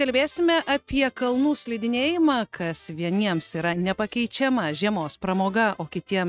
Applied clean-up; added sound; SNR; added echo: neural mask model RNNoise.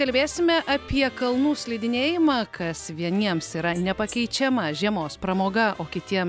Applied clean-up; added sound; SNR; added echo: none; Wild animals; 19 dB; none.